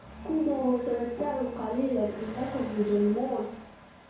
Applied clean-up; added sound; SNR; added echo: none; Engine starting / Accelerating, revving, vroom / Motor vehicle (road); 14 dB; reverberation time 0.6 s.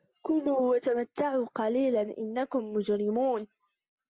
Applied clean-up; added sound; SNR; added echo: none; none; none; none.